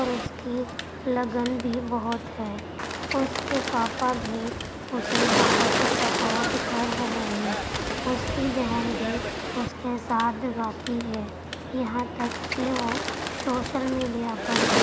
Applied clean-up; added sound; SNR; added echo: none; Bird; 0 dB; none.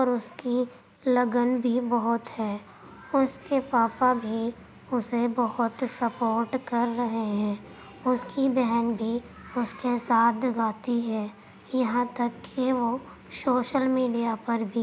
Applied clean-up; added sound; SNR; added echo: none; none; none; none.